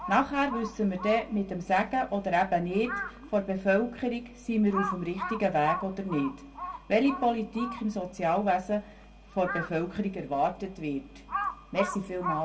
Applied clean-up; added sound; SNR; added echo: none; Crow; 10 dB; reverberation time 0.2 s.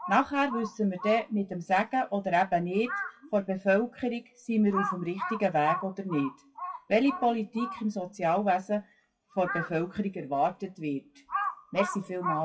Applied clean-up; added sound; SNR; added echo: classical method WPE with log-MMSE.